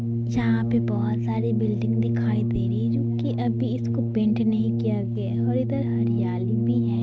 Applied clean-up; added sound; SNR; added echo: neural mask model RNNoise.